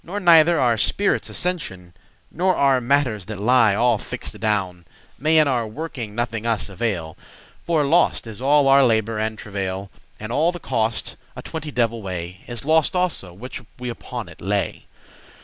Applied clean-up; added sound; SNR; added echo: none; none; none; none.